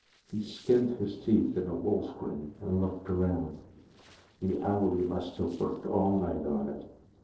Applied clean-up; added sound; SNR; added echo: neural separator model SepFormer DNS4.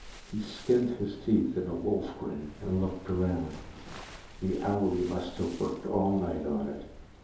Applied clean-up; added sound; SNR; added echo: none; Waves, surf; 17 dB; reverberation time 2.8 s.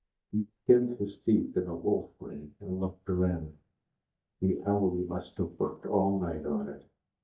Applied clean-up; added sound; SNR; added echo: neural mask model DeepFilterNet 3.